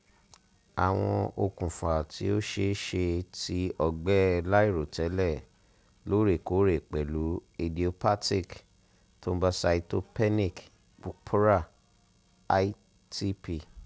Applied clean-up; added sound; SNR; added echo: none; none; none; none.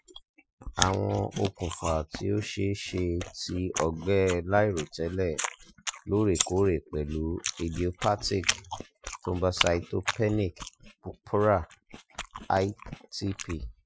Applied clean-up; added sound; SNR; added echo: classical method Wiener filter.